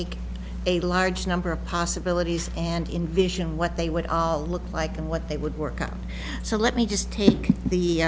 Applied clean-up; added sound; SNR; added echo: none; none; none; none.